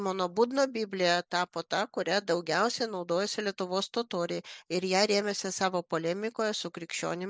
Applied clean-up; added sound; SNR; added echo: none; none; none; none.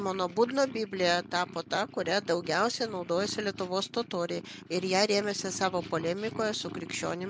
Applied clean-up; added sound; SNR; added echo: none; Purr; 15 dB; none.